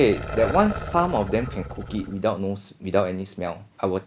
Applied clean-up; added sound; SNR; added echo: none; Growling; 11 dB; none.